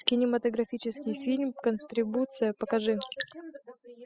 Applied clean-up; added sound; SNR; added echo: classical method spectral subtraction.